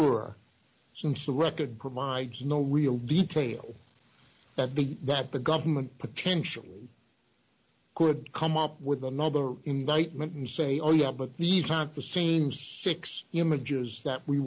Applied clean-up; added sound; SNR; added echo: none; none; none; none.